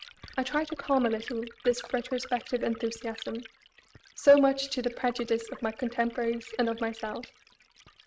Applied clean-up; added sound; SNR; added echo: neural mask model RNNoise.